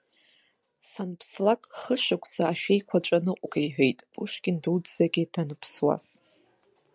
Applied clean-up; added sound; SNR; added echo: none; none; none; none.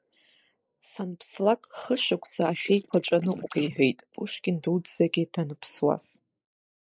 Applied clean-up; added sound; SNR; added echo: neural mask model Resemble Enhance denoiser.